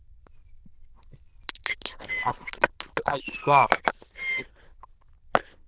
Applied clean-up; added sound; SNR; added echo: neural diffusion model UNIVERSE++.